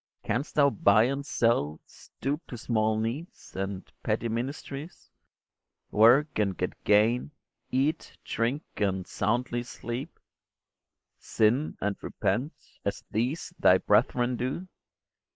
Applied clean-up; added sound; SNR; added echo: neural mask model Resemble Enhance denoiser.